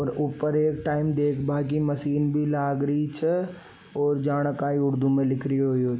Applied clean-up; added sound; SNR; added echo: none; none; none; none.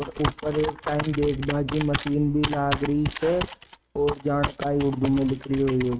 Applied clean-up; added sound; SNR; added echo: neural mask model RNNoise.